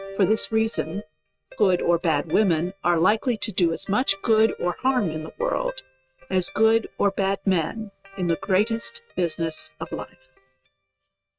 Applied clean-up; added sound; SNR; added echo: neural mask model RNNoise.